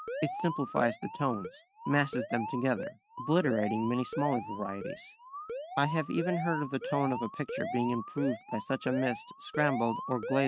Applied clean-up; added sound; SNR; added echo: neural mask model RNNoise.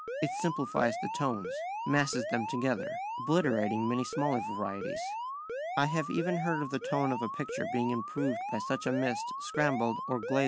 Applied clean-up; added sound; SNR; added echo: none; Alarm; 5 dB; none.